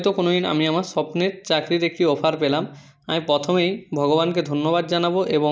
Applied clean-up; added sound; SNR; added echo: none; none; none; none.